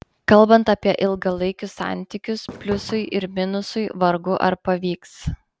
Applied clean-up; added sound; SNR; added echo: none; Fireworks; 17 dB; none.